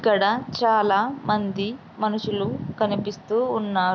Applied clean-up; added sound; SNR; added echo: none; none; none; none.